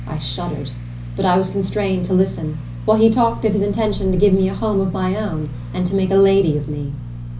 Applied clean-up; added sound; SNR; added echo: none; Car passing by; 17 dB; reverberation time 0.5 s.